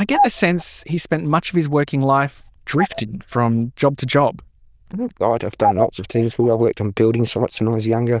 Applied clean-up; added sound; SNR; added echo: neural diffusion model UNIVERSE++.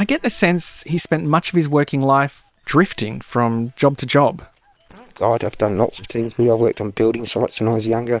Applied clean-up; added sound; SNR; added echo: neural separator model SepFormer WHAM!.